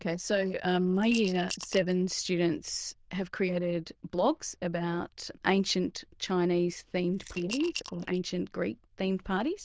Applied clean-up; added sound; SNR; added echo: neural diffusion model UNIVERSE++.